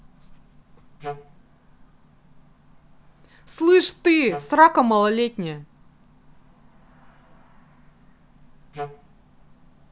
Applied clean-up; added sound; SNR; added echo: none; Wind instrument, woodwind instrument; 12 dB; none.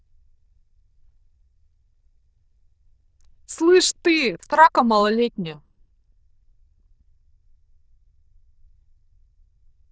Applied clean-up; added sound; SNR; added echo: neural diffusion model UNIVERSE++.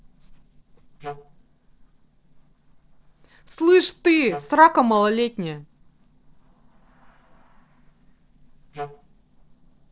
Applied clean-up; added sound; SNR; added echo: neural separator model SepFormer DNS4.